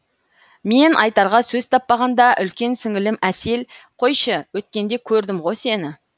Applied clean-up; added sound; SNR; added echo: none; none; none; none.